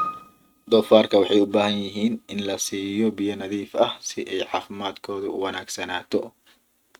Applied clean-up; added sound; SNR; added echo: neural mask model RNNoise.